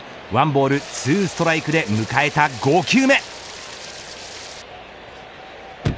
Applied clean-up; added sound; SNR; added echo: none; Stream + Chirp, tweet / Slam / Car; 14 dB; none.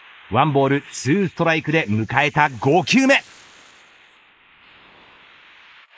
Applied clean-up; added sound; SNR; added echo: neural mask model Resemble Enhance denoiser.